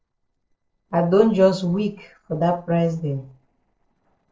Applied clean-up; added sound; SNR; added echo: neural separator model SepFormer DNS4.